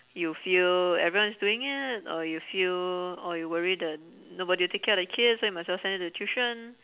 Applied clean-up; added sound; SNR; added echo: none; none; none; none.